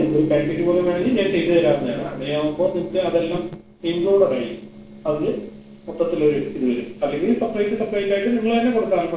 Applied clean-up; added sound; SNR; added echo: neural separator model SepFormer DNS4.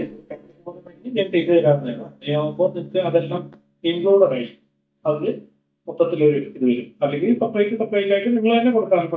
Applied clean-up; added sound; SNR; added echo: neural mask model DeepFilterNet 3.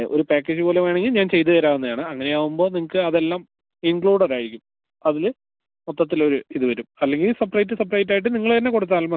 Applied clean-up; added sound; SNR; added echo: none; none; none; none.